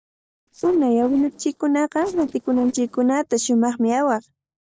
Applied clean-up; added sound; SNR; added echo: neural separator model SepFormer DNS4.